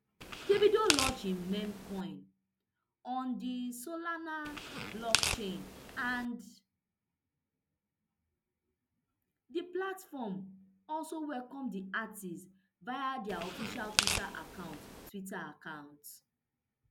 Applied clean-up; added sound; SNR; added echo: none; Tearing; -1 dB; none.